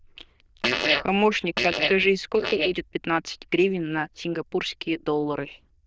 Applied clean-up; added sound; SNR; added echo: neural diffusion model UNIVERSE++.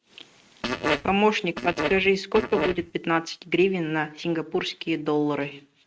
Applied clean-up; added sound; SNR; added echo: neural mask model RNNoise.